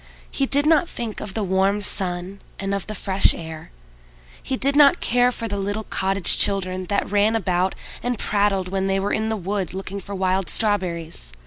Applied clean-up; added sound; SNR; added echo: none; none; none; none.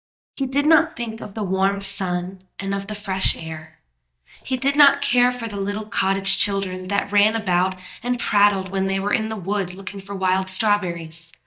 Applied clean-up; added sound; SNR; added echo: neural mask model DeepFilterNet 3.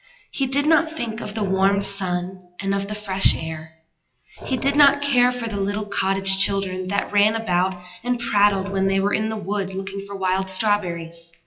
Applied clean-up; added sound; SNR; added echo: classical method WPE with log-MMSE.